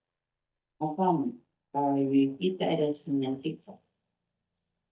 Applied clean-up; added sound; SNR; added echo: neural mask model DeepFilterNet 3.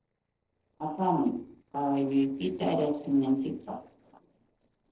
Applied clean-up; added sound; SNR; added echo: neural separator model SepFormer DNS4.